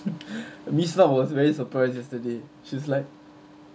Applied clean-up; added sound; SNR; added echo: none; none; none; none.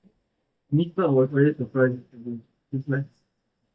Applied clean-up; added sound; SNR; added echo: neural mask model DeepFilterNet 3.